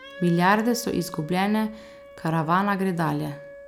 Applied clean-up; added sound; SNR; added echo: none; Wind instrument, woodwind instrument; 18 dB; none.